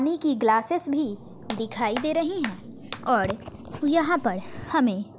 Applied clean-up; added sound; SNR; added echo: none; Hands; 14 dB; none.